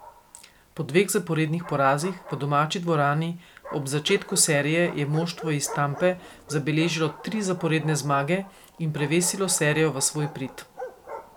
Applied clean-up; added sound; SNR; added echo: none; Bark; 17 dB; none.